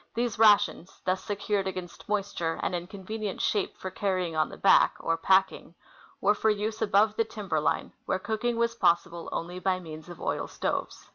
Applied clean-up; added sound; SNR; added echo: none; none; none; none.